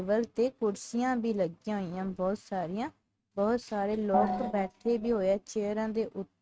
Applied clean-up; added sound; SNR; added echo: neural mask model RNNoise.